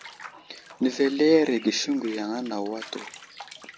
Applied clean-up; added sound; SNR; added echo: none; Bathtub (filling or washing) / Water; 19 dB; none.